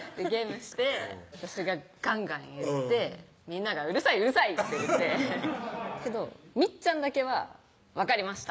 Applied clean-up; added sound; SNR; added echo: none; none; none; none.